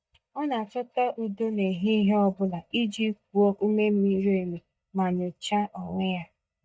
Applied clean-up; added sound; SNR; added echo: neural mask model DeepFilterNet 3.